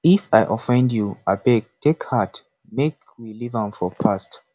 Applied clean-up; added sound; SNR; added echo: none; none; none; none.